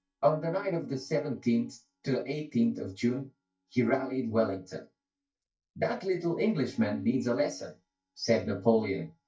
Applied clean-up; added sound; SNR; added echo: neural mask model DeepFilterNet 3.